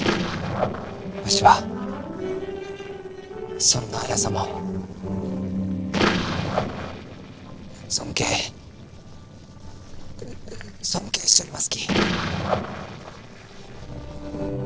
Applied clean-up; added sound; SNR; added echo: neural separator model SepFormer DNS4.